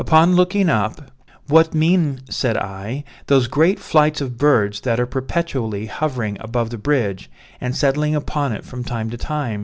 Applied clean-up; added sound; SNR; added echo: none; none; none; none.